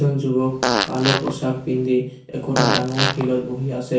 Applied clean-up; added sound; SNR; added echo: none; Fart; 3 dB; reverberation time 0.6 s.